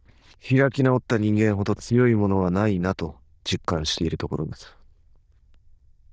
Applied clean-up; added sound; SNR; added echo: neural diffusion model UNIVERSE++.